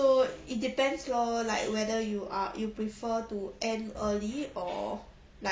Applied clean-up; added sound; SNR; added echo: none; none; none; none.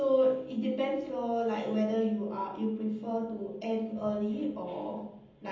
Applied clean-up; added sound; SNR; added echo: none; none; none; reverberation time 0.8 s.